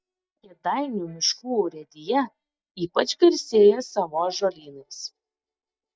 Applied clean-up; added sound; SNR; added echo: neural mask model DeepFilterNet 3.